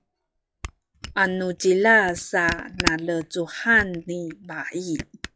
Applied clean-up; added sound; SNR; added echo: classical method log-MMSE.